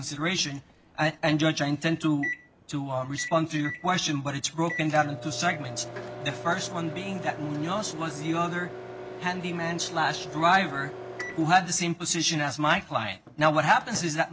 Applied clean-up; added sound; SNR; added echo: none; Microwave oven; 13 dB; none.